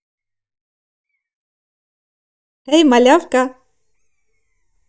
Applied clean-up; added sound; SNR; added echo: neural mask model DeepFilterNet 3.